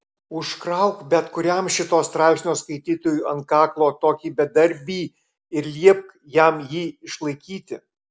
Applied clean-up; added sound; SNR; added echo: none; none; none; none.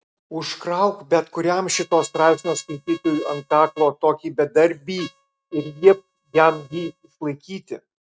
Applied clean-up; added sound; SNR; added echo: neural mask model RNNoise.